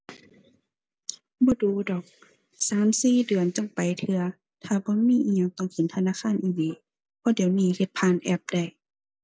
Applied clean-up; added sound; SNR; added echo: none; none; none; none.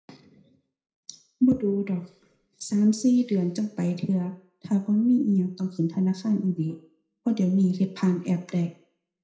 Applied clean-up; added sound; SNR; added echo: none; none; none; reverberation time 0.5 s.